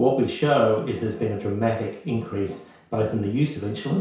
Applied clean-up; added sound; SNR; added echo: none; none; none; reverberation time 0.6 s.